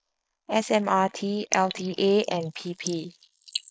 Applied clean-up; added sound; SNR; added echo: neural mask model Resemble Enhance denoiser.